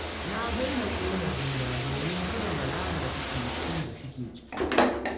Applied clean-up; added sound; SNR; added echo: none; Bathtub (filling or washing); -4 dB; reverberation time 0.8 s.